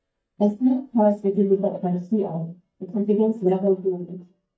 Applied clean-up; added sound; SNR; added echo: neural mask model DeepFilterNet 3.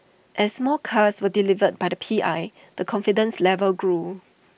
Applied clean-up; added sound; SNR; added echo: none; none; none; none.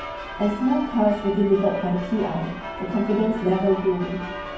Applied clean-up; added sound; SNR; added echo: none; Church bell; 11 dB; reverberation time 0.9 s.